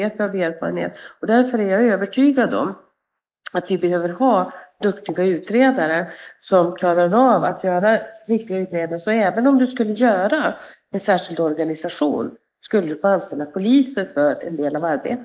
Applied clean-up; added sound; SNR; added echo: neural mask model Resemble Enhance denoiser.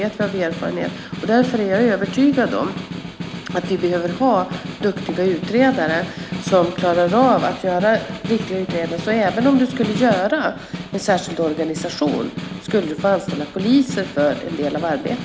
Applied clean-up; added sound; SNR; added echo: none; Snare drum; 9 dB; none.